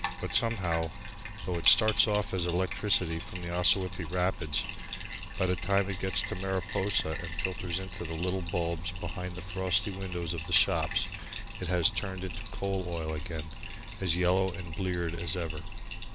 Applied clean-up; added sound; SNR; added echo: none; Bathtub (filling or washing); 6 dB; none.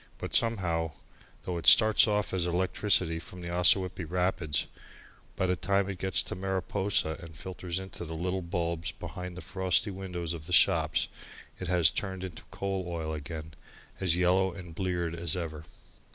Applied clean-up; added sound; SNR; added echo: none; none; none; none.